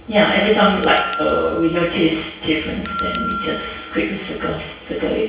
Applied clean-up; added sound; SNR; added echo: none; Bell; 9 dB; reverberation time 0.6 s.